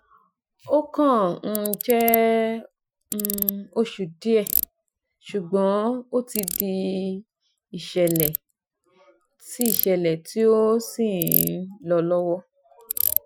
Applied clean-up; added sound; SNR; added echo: classical method Wiener filter.